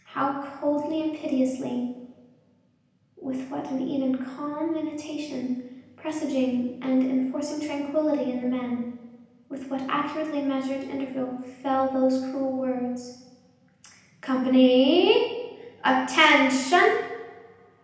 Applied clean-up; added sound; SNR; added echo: none; none; none; reverberation time 0.9 s.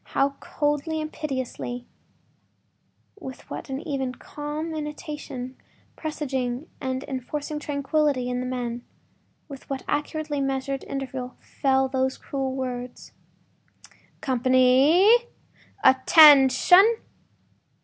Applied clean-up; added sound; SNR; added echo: none; none; none; none.